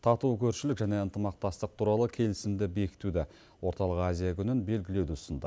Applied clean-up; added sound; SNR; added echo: none; none; none; none.